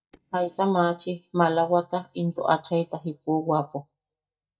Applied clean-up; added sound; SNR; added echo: neural mask model DeepFilterNet 3.